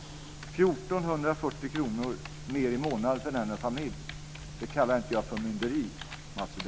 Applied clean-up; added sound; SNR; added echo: none; Typing; 15 dB; none.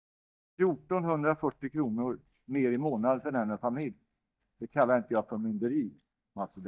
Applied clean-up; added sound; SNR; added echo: neural mask model DeepFilterNet 3.